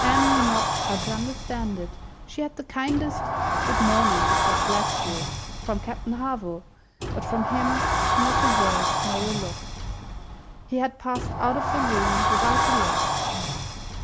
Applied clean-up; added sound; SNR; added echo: none; Sliding door; -4 dB; none.